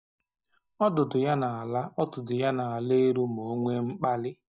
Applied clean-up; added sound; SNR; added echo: neural mask model DeepFilterNet 3.